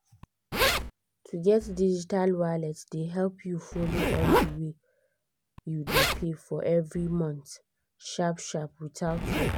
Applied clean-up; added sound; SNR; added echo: none; Zipper (clothing); 2 dB; none.